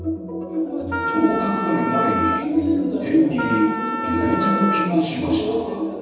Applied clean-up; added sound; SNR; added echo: none; Wind instrument, woodwind instrument; 4 dB; reverberation time 1.1 s.